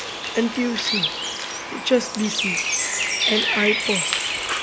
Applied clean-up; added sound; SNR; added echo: none; Bird; -2 dB; none.